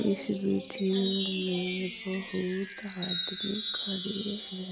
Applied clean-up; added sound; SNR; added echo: none; Wind chime; 5 dB; reverberation time 0.8 s.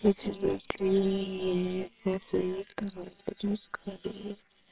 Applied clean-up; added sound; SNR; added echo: neural separator model SepFormer WHAMR!.